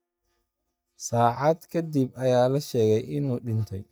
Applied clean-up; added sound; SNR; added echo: neural mask model DeepFilterNet 3.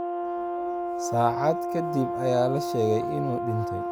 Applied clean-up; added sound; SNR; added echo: none; Brass instrument; 2 dB; none.